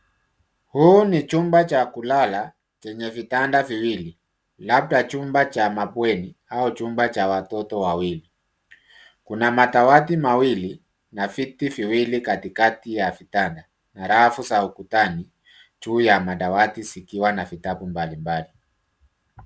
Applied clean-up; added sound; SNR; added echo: none; none; none; none.